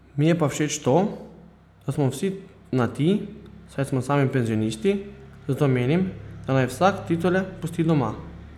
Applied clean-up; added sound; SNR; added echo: none; none; none; none.